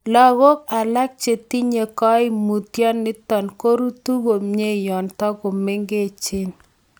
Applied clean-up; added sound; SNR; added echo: none; none; none; none.